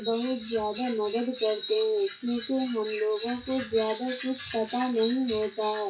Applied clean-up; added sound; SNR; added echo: classical method WPE with log-MMSE.